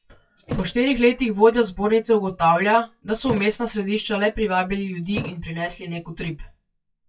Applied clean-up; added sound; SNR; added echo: classical method WPE with log-MMSE.